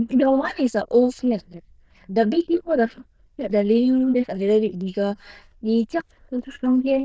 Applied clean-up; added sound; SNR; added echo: neural diffusion model UNIVERSE++.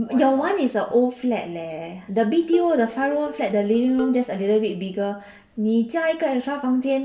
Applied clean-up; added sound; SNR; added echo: none; Dishes, pots, and pans; 15 dB; none.